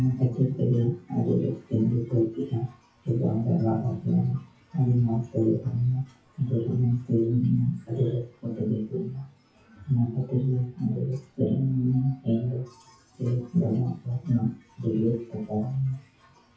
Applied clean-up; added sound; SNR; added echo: classical method WPE with log-MMSE.